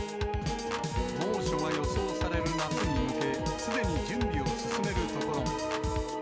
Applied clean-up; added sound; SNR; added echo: none; Piano / Organ; -4 dB; none.